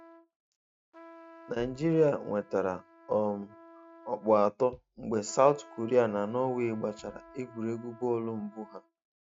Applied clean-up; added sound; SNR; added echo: neural mask model RNNoise.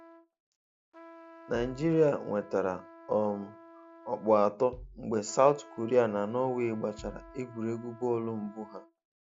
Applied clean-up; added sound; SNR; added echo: none; Trumpet + Bass drum; 20 dB; none.